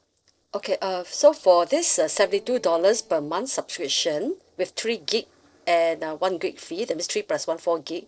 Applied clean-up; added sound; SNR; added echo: neural separator model SepFormer DNS4.